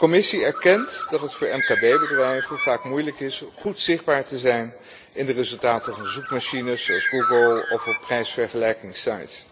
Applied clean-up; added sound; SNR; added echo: none; Bird; 7 dB; none.